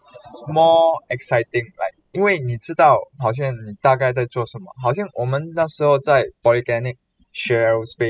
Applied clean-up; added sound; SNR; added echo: classical method spectral subtraction.